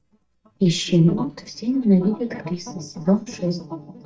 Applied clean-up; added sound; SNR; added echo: neural mask model DeepFilterNet 3.